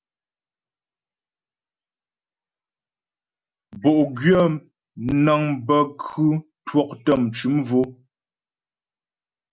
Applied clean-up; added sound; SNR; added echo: none; none; none; none.